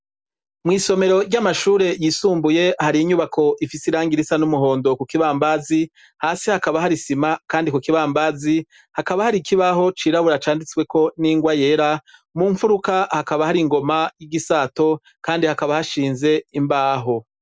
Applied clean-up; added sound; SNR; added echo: none; none; none; none.